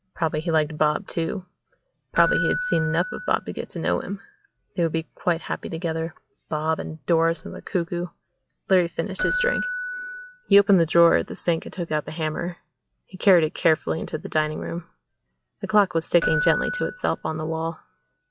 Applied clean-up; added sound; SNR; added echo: classical method log-MMSE.